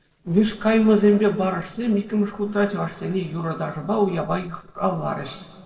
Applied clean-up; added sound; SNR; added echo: neural separator model SepFormer DNS4.